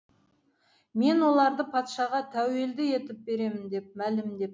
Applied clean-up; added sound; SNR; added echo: none; none; none; none.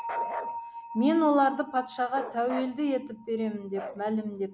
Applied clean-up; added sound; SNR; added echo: none; Bark + Bell; 10 dB; none.